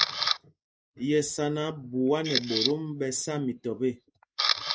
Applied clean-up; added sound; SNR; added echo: neural mask model Resemble Enhance denoiser.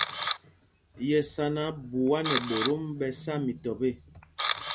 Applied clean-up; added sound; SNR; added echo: none; Camera; 2 dB; none.